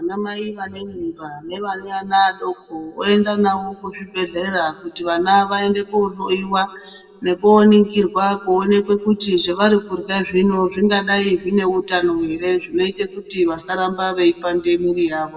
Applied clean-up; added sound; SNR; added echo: none; none; none; reverberation time 1.8 s.